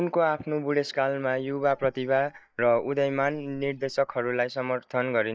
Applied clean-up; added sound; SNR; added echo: neural mask model DeepFilterNet 3.